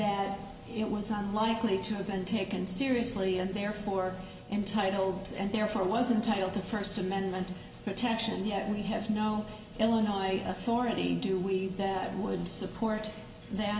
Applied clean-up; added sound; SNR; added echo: none; none; none; reverberation time 0.7 s.